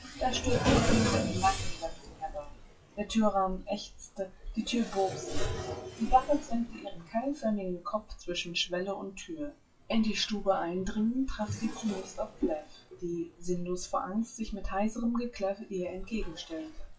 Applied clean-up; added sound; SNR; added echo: classical method WPE with log-MMSE.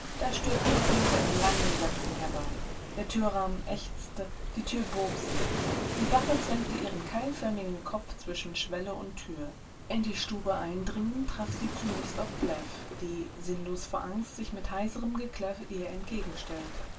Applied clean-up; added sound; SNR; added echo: none; Waves, surf; 1 dB; reverberation time 0.2 s.